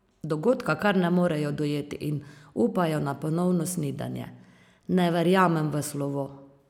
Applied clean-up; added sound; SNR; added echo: none; none; none; none.